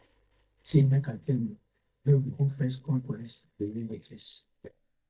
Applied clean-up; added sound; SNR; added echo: neural mask model DeepFilterNet 3.